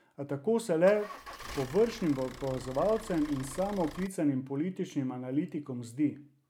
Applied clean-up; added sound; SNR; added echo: none; Idling / Engine starting / Motor vehicle (road); 14 dB; none.